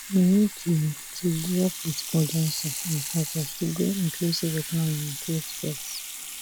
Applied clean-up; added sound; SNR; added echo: none; Sink (filling or washing) / Water tap, faucet; 9 dB; none.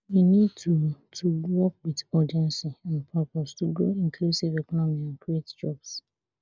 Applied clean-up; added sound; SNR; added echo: none; none; none; none.